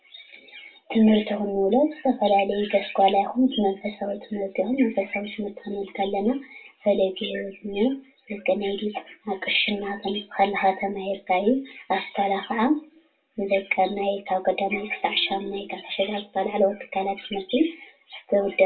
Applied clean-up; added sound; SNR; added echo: none; none; none; reverberation time 0.2 s.